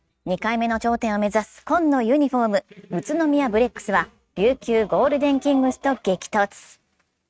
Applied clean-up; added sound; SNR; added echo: neural mask model RNNoise.